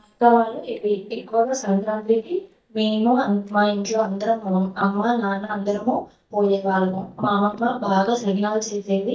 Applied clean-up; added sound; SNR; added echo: neural mask model DeepFilterNet 3.